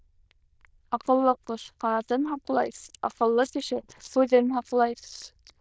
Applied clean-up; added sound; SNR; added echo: neural diffusion model UNIVERSE++.